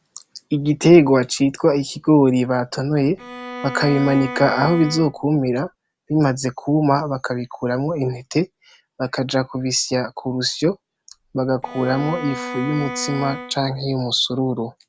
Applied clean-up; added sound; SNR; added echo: none; Bowed string instrument; 12 dB; none.